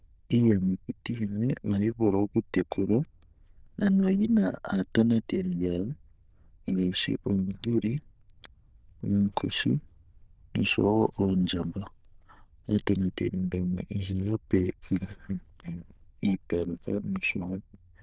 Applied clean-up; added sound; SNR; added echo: neural diffusion model UNIVERSE++.